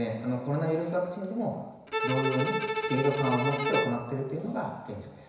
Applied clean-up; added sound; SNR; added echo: none; Bowed string instrument; 2 dB; reverberation time 1.0 s.